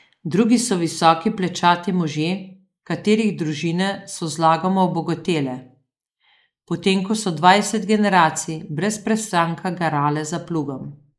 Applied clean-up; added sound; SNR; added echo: neural mask model Resemble Enhance denoiser.